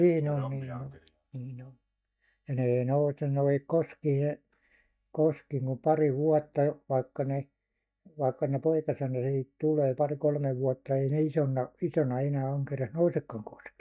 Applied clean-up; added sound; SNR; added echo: neural mask model DeepFilterNet 3.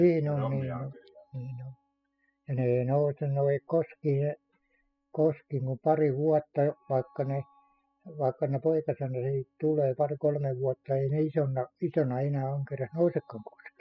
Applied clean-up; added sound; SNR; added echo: classical method spectral subtraction.